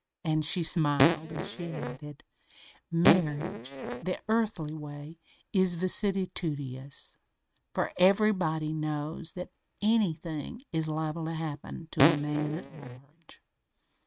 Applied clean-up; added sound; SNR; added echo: neural mask model RNNoise.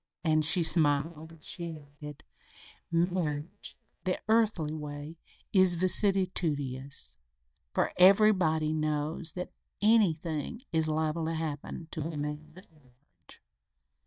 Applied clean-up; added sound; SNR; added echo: neural mask model DeepFilterNet 3.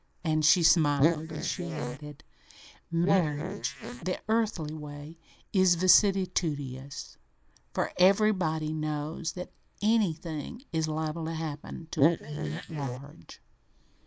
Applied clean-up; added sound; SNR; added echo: neural mask model Resemble Enhance denoiser.